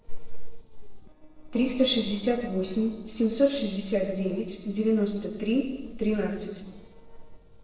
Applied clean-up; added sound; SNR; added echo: neural separator model SepFormer DNS4.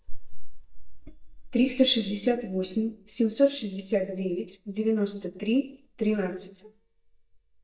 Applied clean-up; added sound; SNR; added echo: neural mask model DeepFilterNet 3.